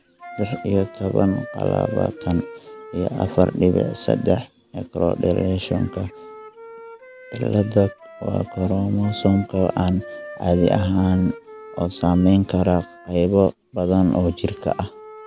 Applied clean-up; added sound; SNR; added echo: none; Wind instrument, woodwind instrument; 18 dB; none.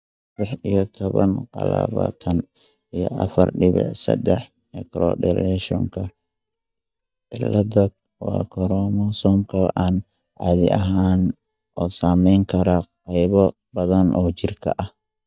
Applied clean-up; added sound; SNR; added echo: neural mask model DeepFilterNet 3.